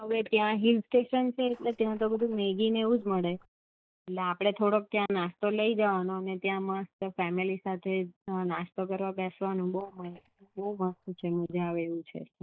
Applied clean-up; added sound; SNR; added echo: neural mask model DeepFilterNet 3.